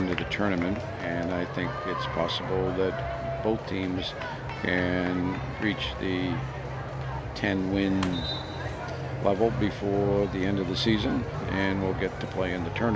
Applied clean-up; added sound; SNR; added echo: none; Fireworks; 16 dB; none.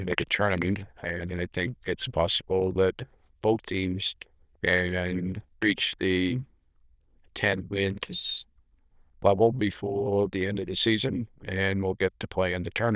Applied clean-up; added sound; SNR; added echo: neural diffusion model UNIVERSE++.